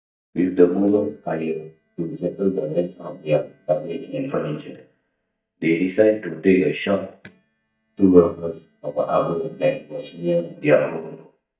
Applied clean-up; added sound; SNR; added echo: neural mask model DeepFilterNet 3.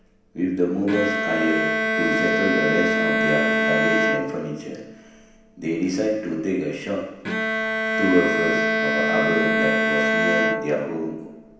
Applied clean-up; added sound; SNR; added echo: none; Bowed string instrument; -2 dB; reverberation time 0.9 s.